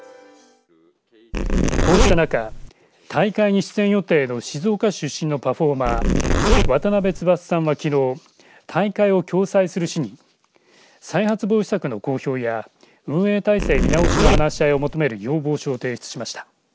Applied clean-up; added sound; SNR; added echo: none; Zipper (clothing); -3 dB; none.